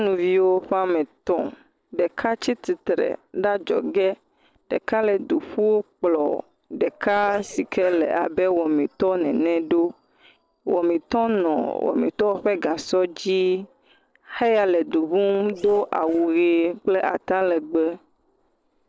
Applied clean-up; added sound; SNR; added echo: neural separator model SepFormer DNS4.